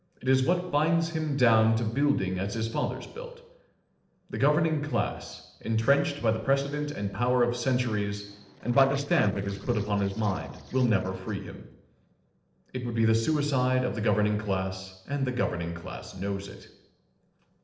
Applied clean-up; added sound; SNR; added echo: neural separator model SepFormer DNS4.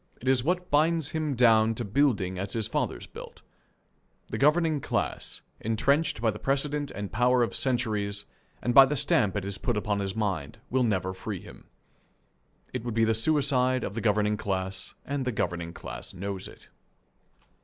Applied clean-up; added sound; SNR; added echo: none; none; none; none.